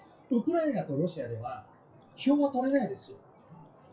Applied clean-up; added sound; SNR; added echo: classical method WPE with log-MMSE.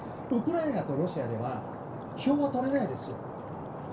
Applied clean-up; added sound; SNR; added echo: none; Stream; 7 dB; reverberation time 0.2 s.